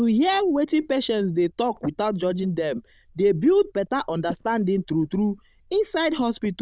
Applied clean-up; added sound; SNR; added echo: neural diffusion model UNIVERSE++.